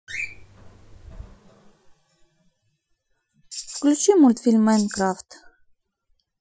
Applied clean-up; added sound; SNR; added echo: classical method Wiener filter.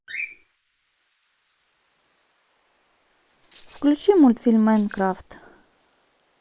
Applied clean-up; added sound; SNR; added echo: neural mask model Resemble Enhance denoiser.